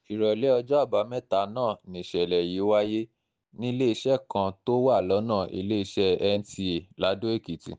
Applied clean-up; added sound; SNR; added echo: none; none; none; none.